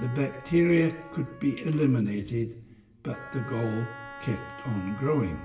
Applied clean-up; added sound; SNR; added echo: none; Wind instrument, woodwind instrument; 17 dB; reverberation time 1.4 s.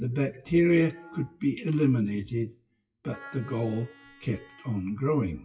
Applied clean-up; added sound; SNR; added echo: classical method WPE with log-MMSE.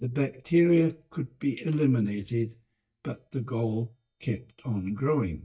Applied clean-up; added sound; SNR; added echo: neural mask model DeepFilterNet 3.